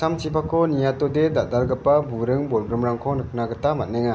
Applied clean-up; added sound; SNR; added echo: none; none; none; none.